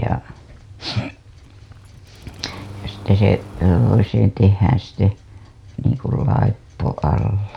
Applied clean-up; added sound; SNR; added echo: none; Engine starting; 18 dB; none.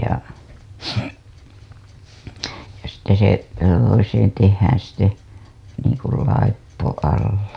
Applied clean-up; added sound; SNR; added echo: none; none; none; none.